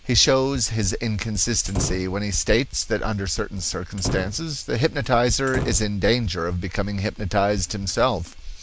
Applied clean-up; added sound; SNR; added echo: none; Slam; 9 dB; none.